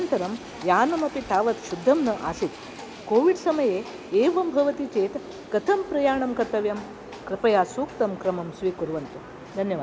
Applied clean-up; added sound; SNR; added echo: none; Livestock, farm animals, working animals; 17 dB; none.